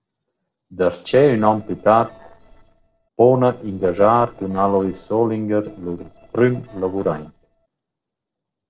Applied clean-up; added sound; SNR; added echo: neural separator model SepFormer DNS4.